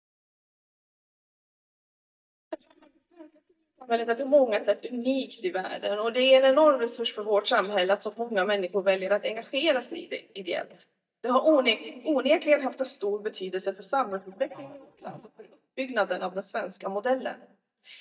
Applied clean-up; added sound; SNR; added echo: neural mask model DeepFilterNet 3.